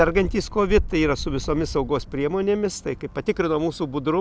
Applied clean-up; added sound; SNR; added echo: none; none; none; none.